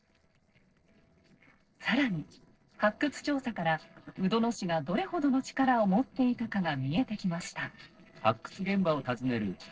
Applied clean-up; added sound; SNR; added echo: neural separator model SepFormer DNS4.